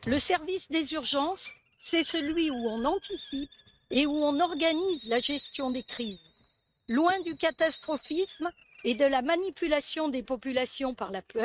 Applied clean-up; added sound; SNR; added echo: neural mask model RNNoise.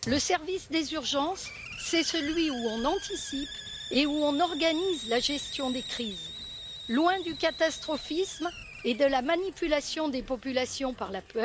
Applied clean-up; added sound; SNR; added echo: none; Hiss; 12 dB; none.